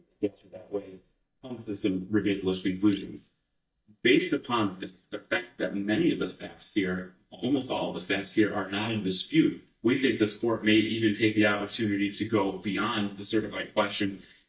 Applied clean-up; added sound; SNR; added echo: neural mask model DeepFilterNet 3.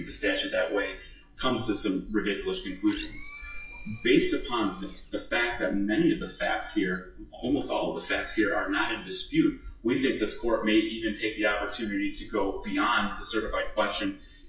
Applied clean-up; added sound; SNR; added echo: classical method WPE with log-MMSE.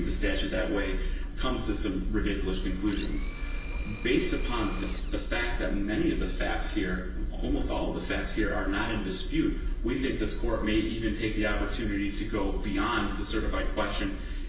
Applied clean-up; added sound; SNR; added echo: none; Domestic sounds, home sounds; 18 dB; reverberation time 0.2 s.